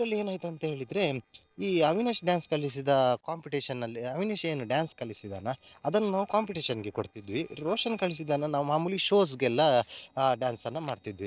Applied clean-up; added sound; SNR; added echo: neural separator model SepFormer DNS4.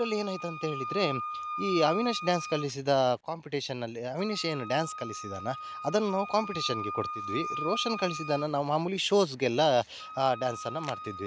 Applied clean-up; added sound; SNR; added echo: none; Wind instrument, woodwind instrument; 9 dB; none.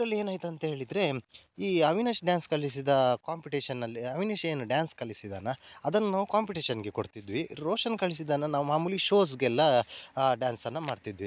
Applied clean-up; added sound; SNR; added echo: none; none; none; none.